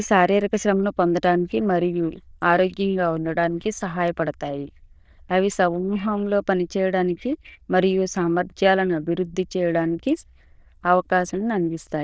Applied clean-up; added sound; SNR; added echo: neural diffusion model UNIVERSE++.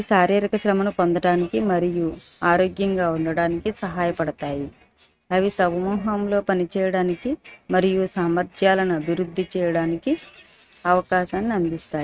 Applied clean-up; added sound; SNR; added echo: neural mask model RNNoise.